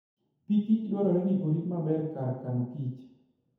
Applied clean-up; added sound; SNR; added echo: none; none; none; reverberation time 1.0 s.